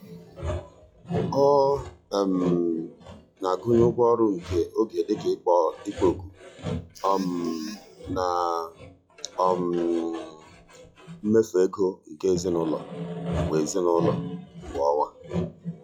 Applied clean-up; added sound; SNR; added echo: classical method log-MMSE.